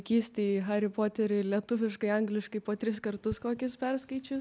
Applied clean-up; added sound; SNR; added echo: none; none; none; none.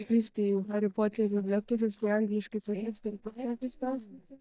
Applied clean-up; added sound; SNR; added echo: neural mask model DeepFilterNet 3.